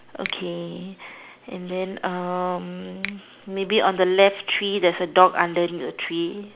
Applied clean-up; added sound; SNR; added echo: none; Finger snapping; 19 dB; none.